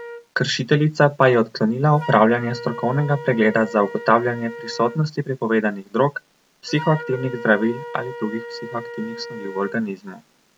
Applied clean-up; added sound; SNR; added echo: none; Wind instrument, woodwind instrument; 15 dB; none.